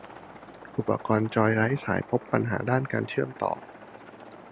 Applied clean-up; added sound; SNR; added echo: none; Aircraft; 18 dB; none.